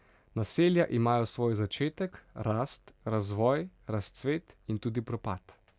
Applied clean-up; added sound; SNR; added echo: none; none; none; none.